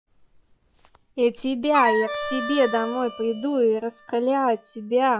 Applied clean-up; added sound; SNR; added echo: classical method log-MMSE.